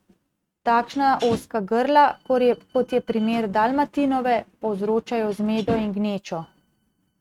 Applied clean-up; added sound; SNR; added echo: neural mask model RNNoise.